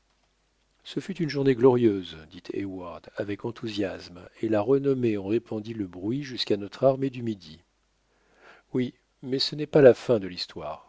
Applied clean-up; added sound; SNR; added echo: none; none; none; none.